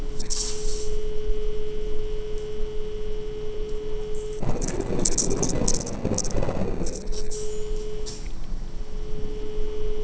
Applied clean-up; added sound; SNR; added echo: neural separator model SepFormer DNS4.